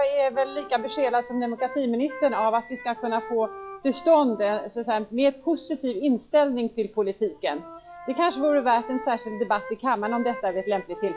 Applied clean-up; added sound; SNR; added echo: classical method log-MMSE.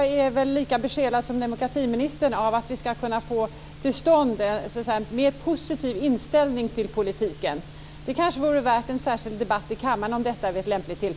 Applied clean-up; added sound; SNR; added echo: none; none; none; none.